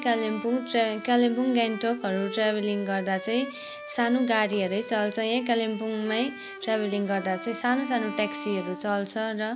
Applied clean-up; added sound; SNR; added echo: none; Bowed string instrument; 13 dB; none.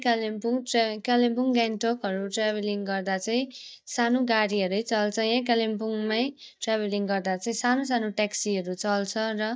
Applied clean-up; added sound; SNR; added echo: neural mask model DeepFilterNet 3.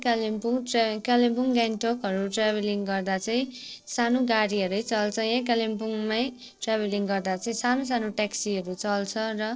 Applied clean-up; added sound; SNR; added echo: neural separator model SepFormer DNS4.